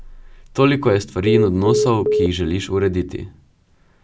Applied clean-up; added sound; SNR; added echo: none; Telephone; 0 dB; none.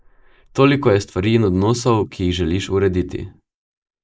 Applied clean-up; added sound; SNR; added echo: neural mask model Resemble Enhance denoiser.